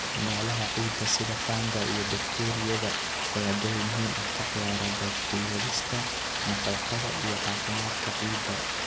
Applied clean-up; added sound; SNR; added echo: none; Rain; -2 dB; none.